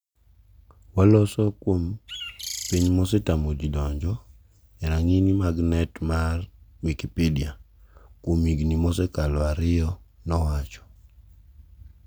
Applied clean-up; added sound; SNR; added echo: none; Bird; 10 dB; none.